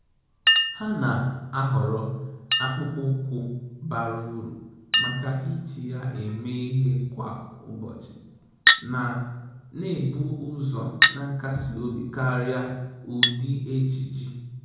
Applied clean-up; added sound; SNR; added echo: none; Chink, clink; 1 dB; reverberation time 0.9 s.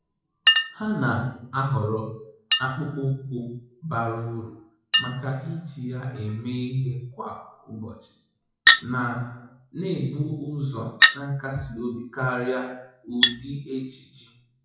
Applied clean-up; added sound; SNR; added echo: classical method WPE with log-MMSE.